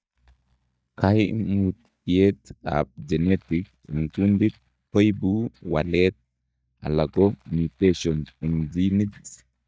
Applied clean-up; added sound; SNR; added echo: neural mask model DeepFilterNet 3.